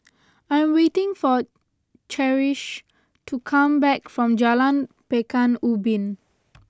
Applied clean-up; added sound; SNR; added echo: none; none; none; none.